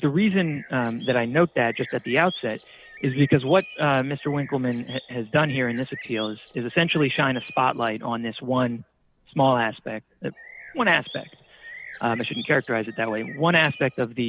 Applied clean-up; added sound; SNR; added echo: none; Bird; 18 dB; none.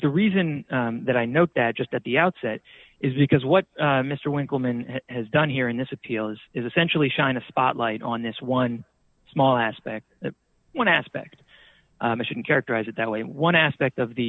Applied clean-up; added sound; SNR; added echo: none; none; none; none.